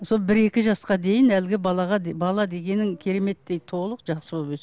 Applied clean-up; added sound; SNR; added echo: none; none; none; none.